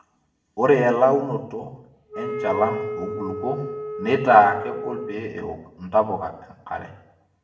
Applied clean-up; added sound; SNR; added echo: none; Wind instrument, woodwind instrument; 8 dB; reverberation time 0.6 s.